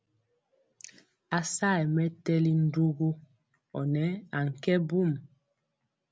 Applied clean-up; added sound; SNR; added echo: none; none; none; none.